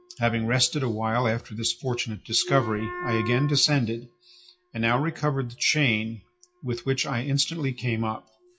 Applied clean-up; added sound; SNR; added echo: classical method WPE with log-MMSE.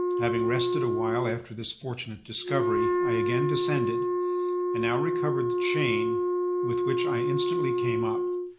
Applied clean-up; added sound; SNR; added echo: none; Wind instrument, woodwind instrument; -5 dB; reverberation time 0.4 s.